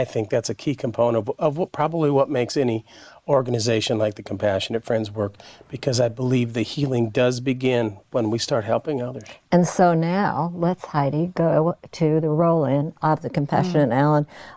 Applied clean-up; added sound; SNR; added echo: neural mask model Resemble Enhance denoiser.